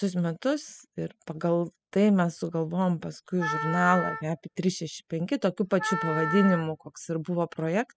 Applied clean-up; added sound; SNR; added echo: classical method spectral subtraction.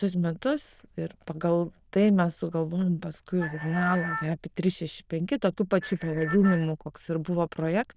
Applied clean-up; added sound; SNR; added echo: neural diffusion model UNIVERSE++.